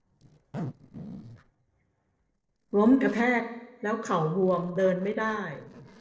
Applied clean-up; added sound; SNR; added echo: neural separator model SepFormer DNS4.